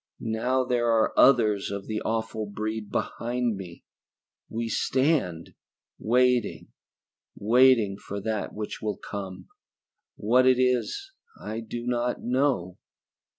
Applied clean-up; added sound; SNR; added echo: none; none; none; none.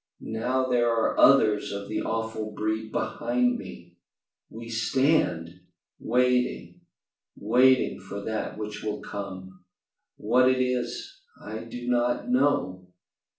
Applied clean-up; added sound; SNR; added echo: none; none; none; reverberation time 0.4 s.